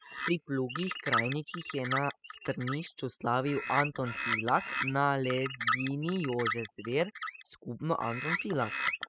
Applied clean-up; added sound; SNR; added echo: classical method spectral subtraction.